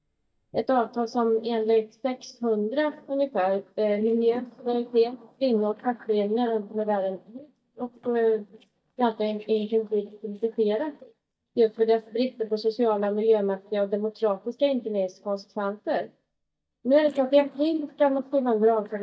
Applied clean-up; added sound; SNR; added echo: neural mask model DeepFilterNet 3.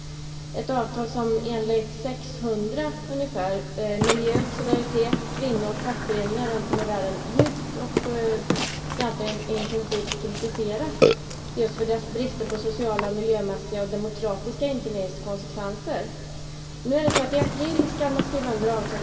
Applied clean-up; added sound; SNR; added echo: none; Burping, eructation; 3 dB; reverberation time 2.4 s.